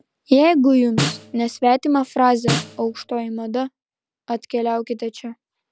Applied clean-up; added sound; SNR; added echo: none; Snare drum; 6 dB; none.